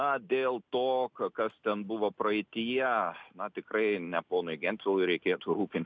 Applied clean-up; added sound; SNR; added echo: none; none; none; none.